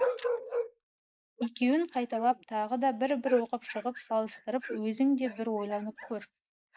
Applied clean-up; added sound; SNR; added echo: neural mask model Resemble Enhance denoiser.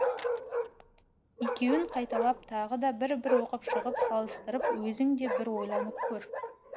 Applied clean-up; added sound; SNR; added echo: none; Bark; 2 dB; none.